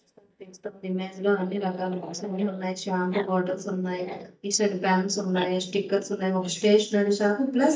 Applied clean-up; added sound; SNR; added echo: neural mask model DeepFilterNet 3.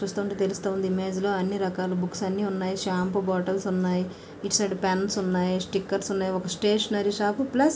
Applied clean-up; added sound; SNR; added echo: none; none; none; none.